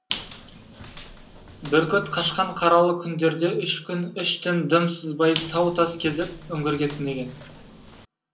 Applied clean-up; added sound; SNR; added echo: none; Squeak; 15 dB; reverberation time 0.2 s.